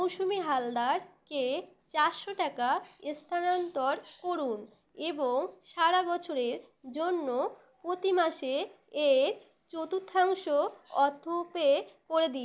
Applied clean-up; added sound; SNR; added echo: none; none; none; none.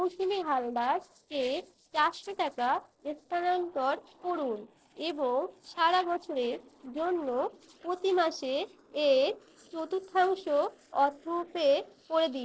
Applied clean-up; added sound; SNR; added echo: neural separator model SepFormer DNS4.